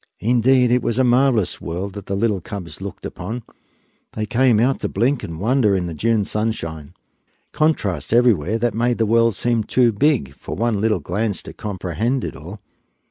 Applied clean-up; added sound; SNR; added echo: none; none; none; none.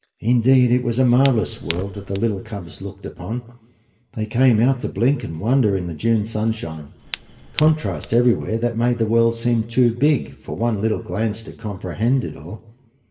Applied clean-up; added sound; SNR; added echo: none; Fire; 15 dB; reverberation time 0.8 s.